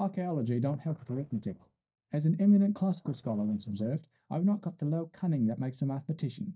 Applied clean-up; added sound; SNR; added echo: neural mask model DeepFilterNet 3.